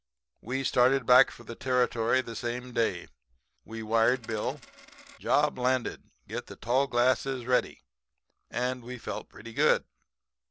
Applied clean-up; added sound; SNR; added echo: neural separator model SepFormer DNS4.